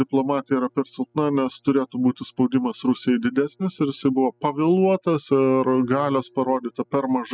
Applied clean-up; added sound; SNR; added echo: classical method spectral subtraction.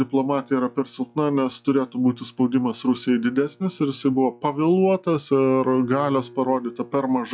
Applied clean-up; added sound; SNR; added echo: classical method log-MMSE.